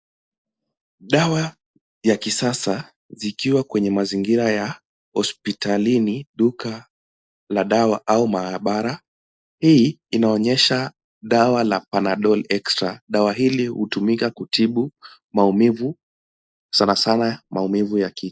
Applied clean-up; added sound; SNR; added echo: neural mask model Resemble Enhance denoiser.